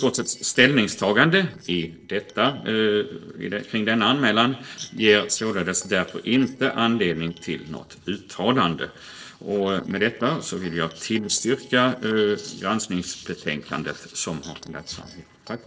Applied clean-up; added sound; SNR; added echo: neural separator model SepFormer DNS4.